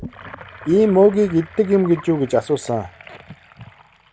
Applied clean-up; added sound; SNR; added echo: none; Sink (filling or washing) / Gurgling; 20 dB; none.